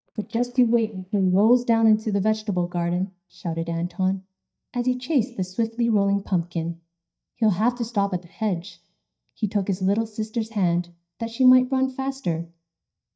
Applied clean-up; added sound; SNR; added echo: neural mask model DeepFilterNet 3.